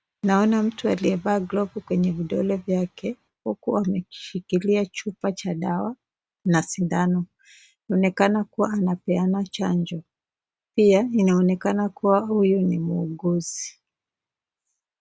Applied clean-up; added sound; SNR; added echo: none; none; none; none.